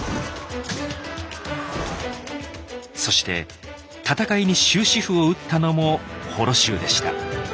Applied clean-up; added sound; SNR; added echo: none; none; none; none.